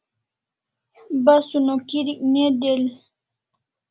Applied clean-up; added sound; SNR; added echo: none; none; none; none.